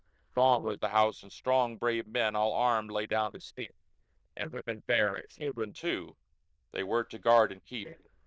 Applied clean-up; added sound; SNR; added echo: neural diffusion model UNIVERSE++.